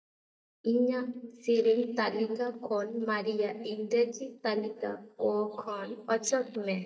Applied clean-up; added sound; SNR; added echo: neural mask model DeepFilterNet 3.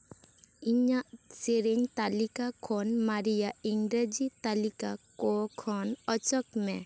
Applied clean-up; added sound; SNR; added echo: none; none; none; none.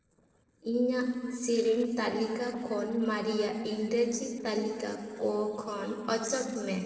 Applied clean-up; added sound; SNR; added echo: neural separator model SepFormer DNS4.